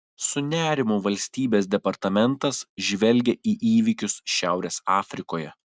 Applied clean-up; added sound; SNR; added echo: none; none; none; none.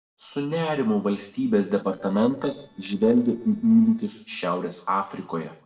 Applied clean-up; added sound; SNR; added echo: neural separator model SepFormer DNS4.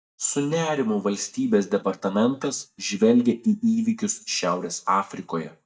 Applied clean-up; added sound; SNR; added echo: neural mask model DeepFilterNet 3.